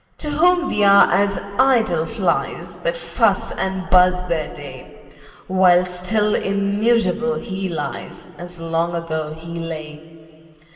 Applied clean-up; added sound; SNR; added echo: none; none; none; reverberation time 2.3 s.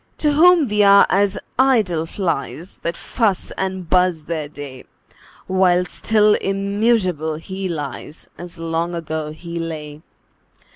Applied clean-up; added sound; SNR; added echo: none; none; none; none.